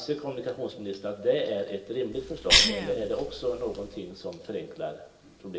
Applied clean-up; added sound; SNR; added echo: none; Cough; -3 dB; reverberation time 0.7 s.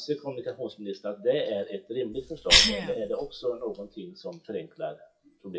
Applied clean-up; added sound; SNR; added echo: classical method WPE with log-MMSE.